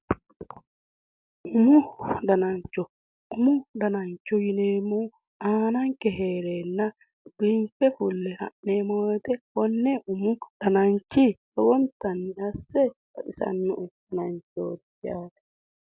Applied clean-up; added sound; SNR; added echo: none; none; none; none.